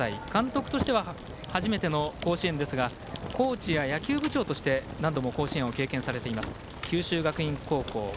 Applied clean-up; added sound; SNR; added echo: none; Fire; 10 dB; none.